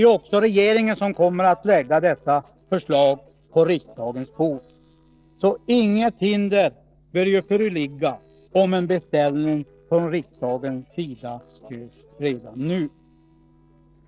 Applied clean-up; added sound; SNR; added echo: neural separator model SepFormer DNS4.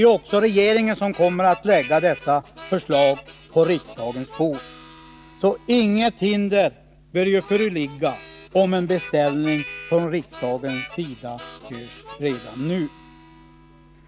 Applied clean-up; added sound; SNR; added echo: none; Harmonica; 18 dB; none.